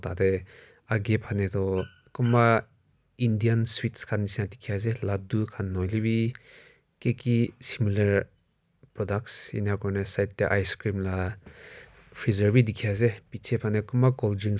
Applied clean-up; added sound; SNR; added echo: none; none; none; none.